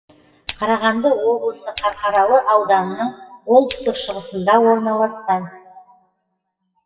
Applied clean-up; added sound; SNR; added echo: classical method WPE with log-MMSE.